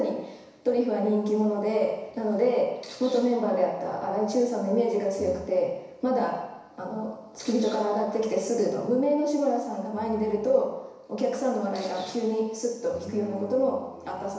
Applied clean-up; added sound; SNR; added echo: none; none; none; reverberation time 1.0 s.